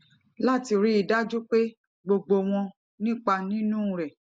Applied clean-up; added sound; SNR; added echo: none; none; none; none.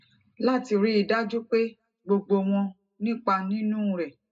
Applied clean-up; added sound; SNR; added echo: none; none; none; reverberation time 0.2 s.